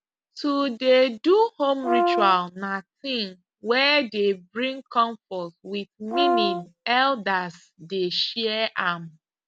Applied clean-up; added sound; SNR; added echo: none; Brass instrument; 1 dB; none.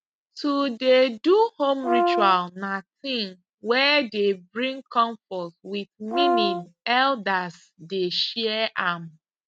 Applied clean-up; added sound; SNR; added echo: neural mask model RNNoise.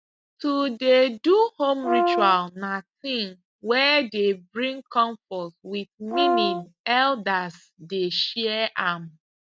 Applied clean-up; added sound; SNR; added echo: neural mask model DeepFilterNet 3.